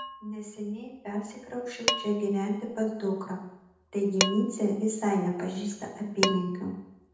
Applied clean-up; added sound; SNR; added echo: none; Dishes, pots, and pans; 6 dB; reverberation time 0.9 s.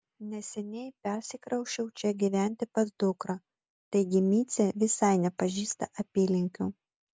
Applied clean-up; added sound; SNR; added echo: none; none; none; none.